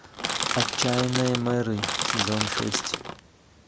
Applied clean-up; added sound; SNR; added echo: none; Crushing; 0 dB; none.